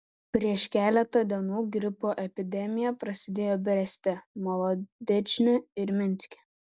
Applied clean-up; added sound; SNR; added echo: none; none; none; none.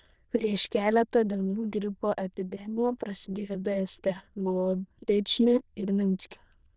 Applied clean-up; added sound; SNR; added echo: neural diffusion model UNIVERSE++.